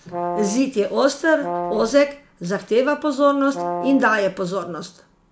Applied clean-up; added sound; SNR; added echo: none; Brass instrument; 9 dB; none.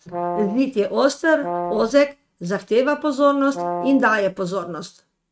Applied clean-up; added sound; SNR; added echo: neural mask model RNNoise.